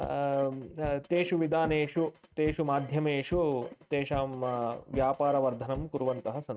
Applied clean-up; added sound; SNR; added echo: neural mask model RNNoise.